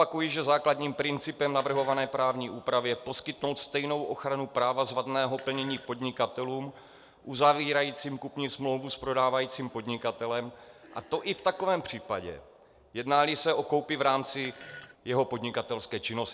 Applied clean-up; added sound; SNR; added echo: none; Fart; 18 dB; none.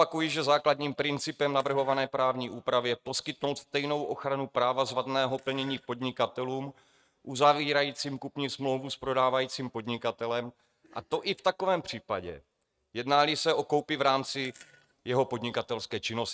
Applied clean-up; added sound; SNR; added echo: neural mask model RNNoise.